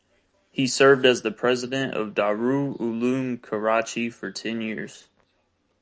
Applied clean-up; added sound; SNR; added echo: none; none; none; none.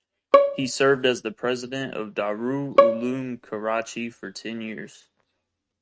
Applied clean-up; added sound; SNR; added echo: neural mask model RNNoise.